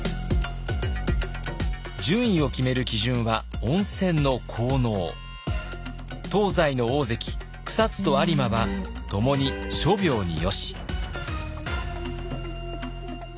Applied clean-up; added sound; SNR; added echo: none; Electric guitar; 6 dB; none.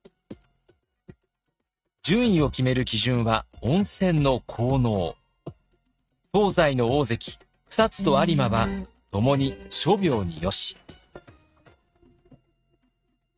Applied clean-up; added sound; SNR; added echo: neural mask model RNNoise.